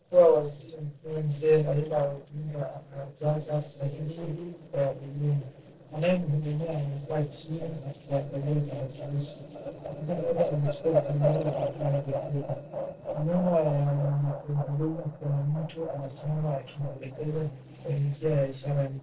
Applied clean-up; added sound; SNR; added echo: neural separator model SepFormer DNS4.